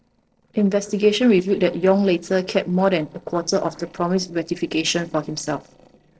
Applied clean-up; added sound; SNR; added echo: neural separator model SepFormer DNS4.